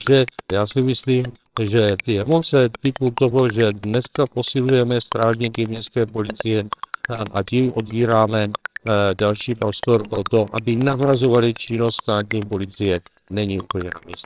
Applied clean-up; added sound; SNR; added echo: neural separator model SepFormer WHAMR!.